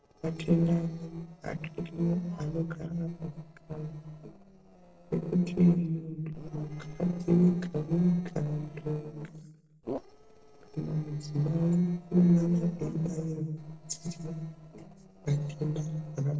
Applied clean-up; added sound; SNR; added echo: neural separator model SepFormer DNS4.